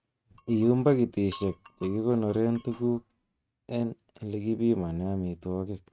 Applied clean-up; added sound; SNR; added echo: neural mask model RNNoise.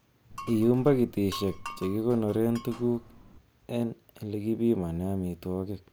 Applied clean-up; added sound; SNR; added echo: none; Glass; 15 dB; none.